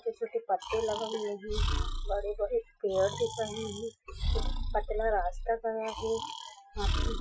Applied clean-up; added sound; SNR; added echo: classical method Wiener filter.